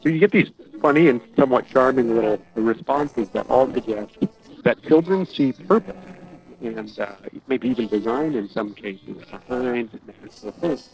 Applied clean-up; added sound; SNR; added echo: neural separator model SepFormer DNS4.